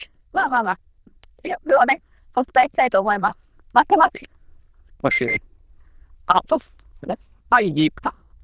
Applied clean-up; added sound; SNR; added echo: neural diffusion model UNIVERSE++.